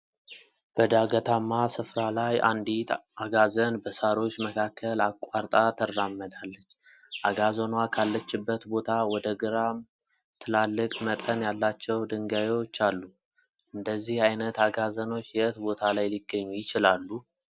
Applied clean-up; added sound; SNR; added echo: none; none; none; none.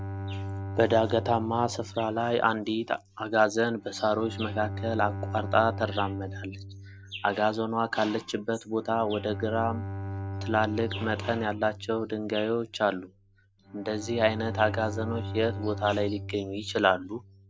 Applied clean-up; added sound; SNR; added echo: none; Bowed string instrument; 9 dB; none.